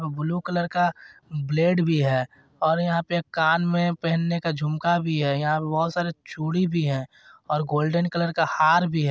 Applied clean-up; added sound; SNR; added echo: none; none; none; none.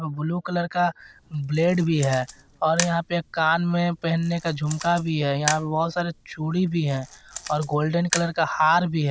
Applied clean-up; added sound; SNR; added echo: none; Camera; 13 dB; none.